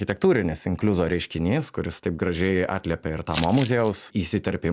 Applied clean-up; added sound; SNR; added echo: none; Crumpling, crinkling; 11 dB; none.